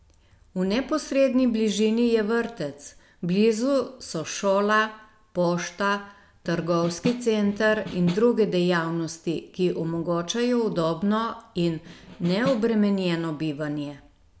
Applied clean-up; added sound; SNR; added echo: none; Snare drum; 12 dB; none.